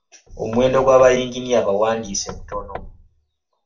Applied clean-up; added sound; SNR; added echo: none; Knock / Wood; 18 dB; reverberation time 0.3 s.